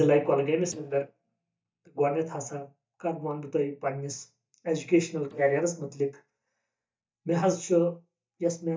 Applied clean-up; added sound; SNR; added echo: neural mask model DeepFilterNet 3.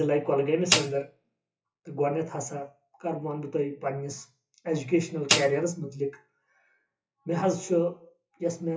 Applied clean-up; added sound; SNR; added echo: classical method WPE with log-MMSE.